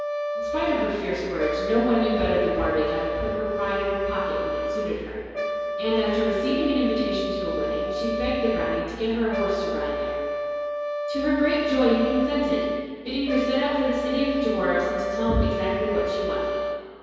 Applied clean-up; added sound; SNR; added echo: none; Brass instrument; 3 dB; reverberation time 2.2 s.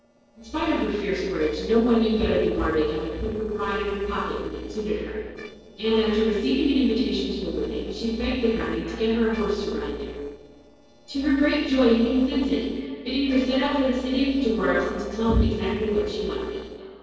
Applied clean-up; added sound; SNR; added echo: neural separator model SepFormer DNS4.